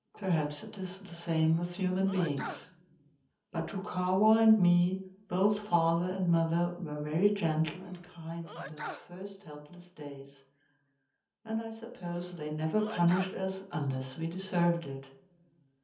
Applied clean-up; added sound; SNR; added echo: none; Sneeze; 15 dB; reverberation time 0.7 s.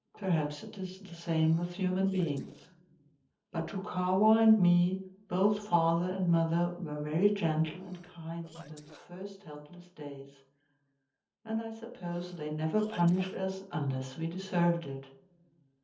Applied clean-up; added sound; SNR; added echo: neural separator model SepFormer DNS4.